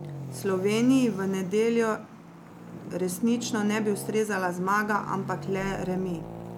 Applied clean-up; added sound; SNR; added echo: none; Traffic noise, roadway noise; 12 dB; none.